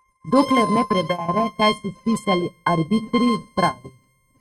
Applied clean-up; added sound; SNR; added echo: neural mask model RNNoise.